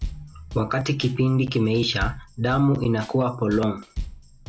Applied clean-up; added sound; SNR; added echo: none; Drum kit; 12 dB; none.